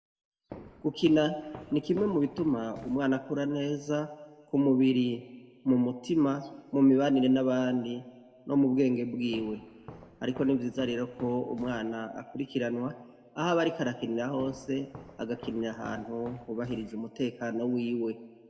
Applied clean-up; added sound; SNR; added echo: none; Walk, footsteps; 20 dB; reverberation time 1.1 s.